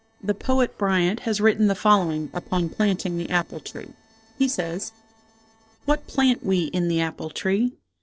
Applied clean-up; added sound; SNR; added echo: neural separator model SepFormer DNS4.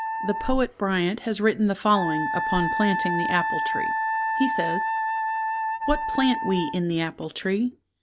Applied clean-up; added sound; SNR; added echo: none; Wind instrument, woodwind instrument; 2 dB; none.